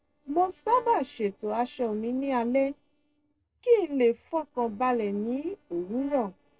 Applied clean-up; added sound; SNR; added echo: neural separator model SepFormer DNS4.